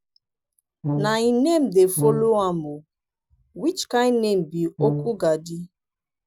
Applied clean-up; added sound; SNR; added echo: none; Brass instrument; 5 dB; none.